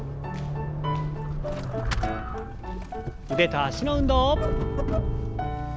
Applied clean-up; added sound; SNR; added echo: none; Squeak / Accelerating, revving, vroom / Vehicle; 0 dB; none.